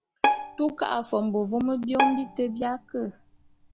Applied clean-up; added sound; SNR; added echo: none; Bowed string instrument; 2 dB; none.